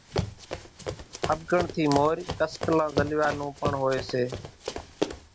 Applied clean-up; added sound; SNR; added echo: none; Run; 6 dB; none.